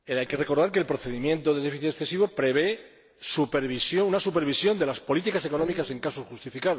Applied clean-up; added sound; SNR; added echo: neural separator model SepFormer DNS4.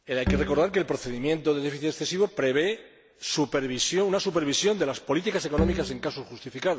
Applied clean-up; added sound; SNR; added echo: none; Bowed string instrument; 5 dB; none.